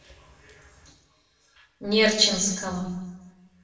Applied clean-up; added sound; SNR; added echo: none; none; none; reverberation time 0.9 s.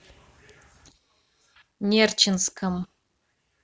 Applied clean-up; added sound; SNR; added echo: none; none; none; none.